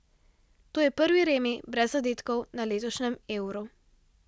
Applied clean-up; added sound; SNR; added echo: none; none; none; none.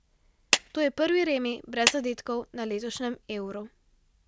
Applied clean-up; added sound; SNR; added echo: none; Clapping; 1 dB; none.